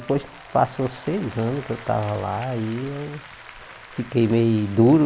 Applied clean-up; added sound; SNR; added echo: none; Applause; 19 dB; none.